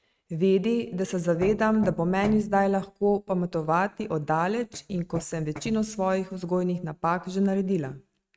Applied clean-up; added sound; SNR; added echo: neural mask model RNNoise.